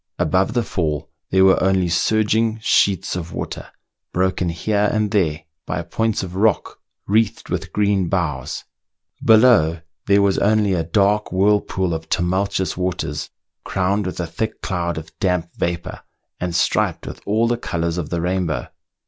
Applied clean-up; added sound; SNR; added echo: none; none; none; none.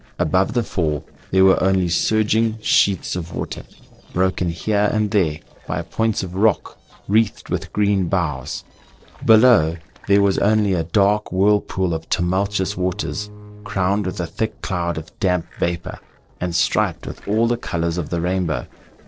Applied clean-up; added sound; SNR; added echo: neural separator model SepFormer DNS4.